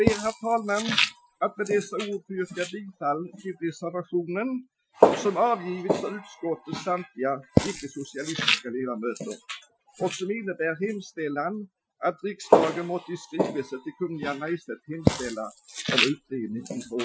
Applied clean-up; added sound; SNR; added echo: classical method Wiener filter.